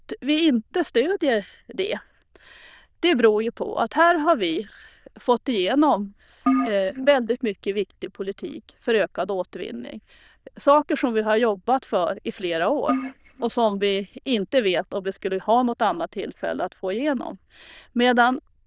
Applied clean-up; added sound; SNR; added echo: neural diffusion model UNIVERSE++.